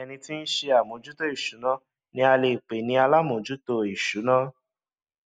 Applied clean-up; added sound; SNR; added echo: none; none; none; none.